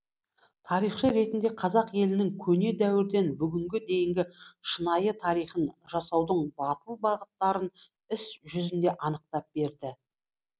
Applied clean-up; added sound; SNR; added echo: none; none; none; none.